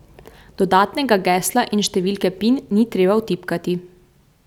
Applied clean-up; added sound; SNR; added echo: none; none; none; none.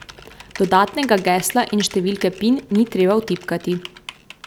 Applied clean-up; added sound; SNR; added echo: none; Typing; 19 dB; none.